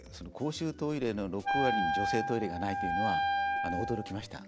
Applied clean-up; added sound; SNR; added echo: none; Wind instrument, woodwind instrument; -3 dB; none.